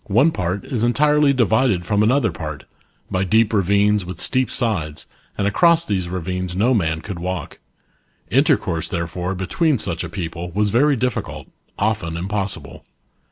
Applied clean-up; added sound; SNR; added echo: none; none; none; none.